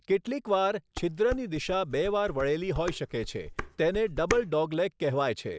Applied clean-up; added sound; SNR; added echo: none; Dishes, pots, and pans; 10 dB; none.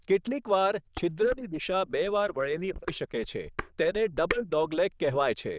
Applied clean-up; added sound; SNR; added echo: neural diffusion model UNIVERSE++.